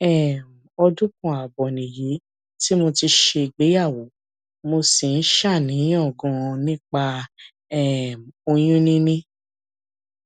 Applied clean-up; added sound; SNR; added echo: none; none; none; none.